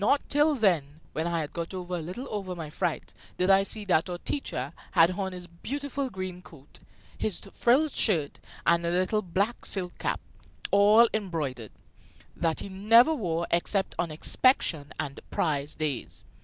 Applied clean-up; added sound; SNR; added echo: none; none; none; none.